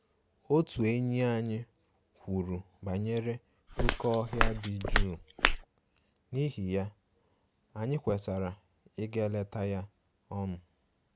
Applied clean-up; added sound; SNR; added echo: none; Walk, footsteps; -5 dB; none.